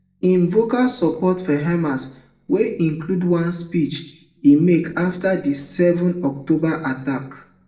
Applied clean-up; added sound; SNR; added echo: neural separator model SepFormer DNS4.